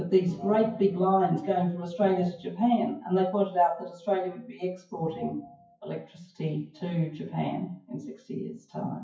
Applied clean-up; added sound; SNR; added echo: classical method WPE with log-MMSE.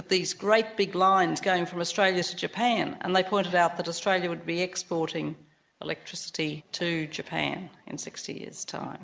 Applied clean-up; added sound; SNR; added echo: none; none; none; none.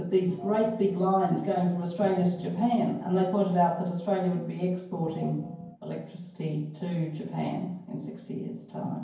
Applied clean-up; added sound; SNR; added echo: none; Organ; 12 dB; reverberation time 0.9 s.